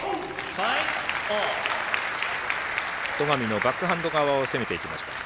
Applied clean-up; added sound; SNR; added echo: none; none; none; none.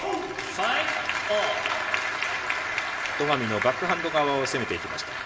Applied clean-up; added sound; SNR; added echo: none; none; none; reverberation time 0.6 s.